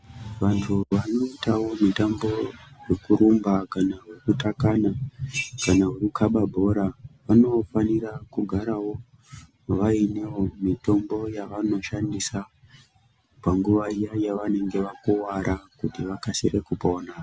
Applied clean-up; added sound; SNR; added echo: none; none; none; none.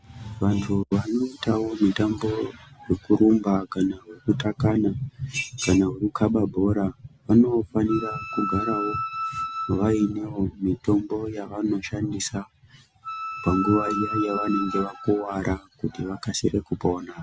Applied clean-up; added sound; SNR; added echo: none; Wind instrument, woodwind instrument; 6 dB; none.